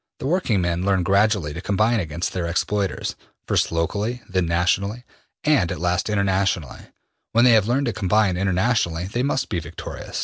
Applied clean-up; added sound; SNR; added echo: none; none; none; none.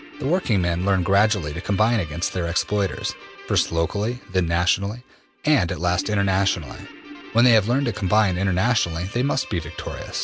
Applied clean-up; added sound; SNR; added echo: none; Guitar; 18 dB; none.